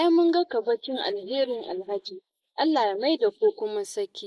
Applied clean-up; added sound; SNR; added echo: neural mask model Resemble Enhance denoiser.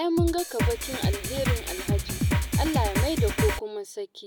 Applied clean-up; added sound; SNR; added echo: none; Drum kit; -4 dB; none.